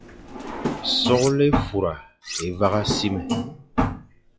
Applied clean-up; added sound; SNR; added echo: classical method log-MMSE.